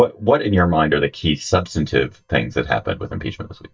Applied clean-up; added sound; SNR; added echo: neural mask model DeepFilterNet 3.